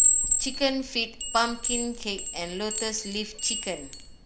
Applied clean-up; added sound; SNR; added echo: none; Chime; -4 dB; none.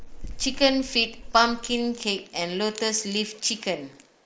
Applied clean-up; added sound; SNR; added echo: neural mask model Resemble Enhance denoiser.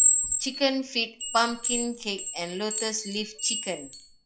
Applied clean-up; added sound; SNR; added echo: classical method log-MMSE.